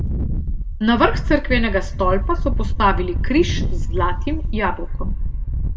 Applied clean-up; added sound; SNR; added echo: none; Wind; -1 dB; reverberation time 2.0 s.